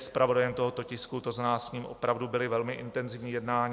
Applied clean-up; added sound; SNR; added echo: none; none; none; none.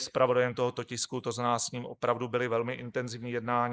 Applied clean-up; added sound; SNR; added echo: neural mask model Resemble Enhance denoiser.